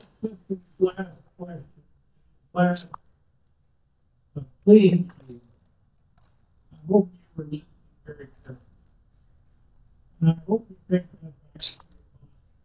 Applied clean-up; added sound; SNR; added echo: neural mask model DeepFilterNet 3.